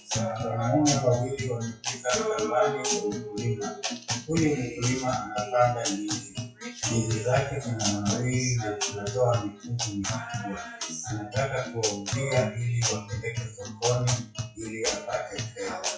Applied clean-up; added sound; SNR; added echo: classical method WPE with log-MMSE.